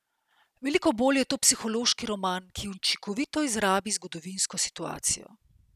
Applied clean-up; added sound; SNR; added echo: none; none; none; none.